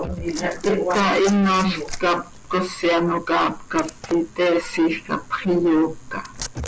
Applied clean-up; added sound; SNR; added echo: none; Liquid; 16 dB; none.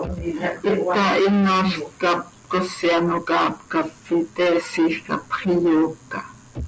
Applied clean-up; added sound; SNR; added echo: none; none; none; none.